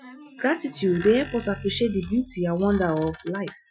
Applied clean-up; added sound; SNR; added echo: classical method Wiener filter.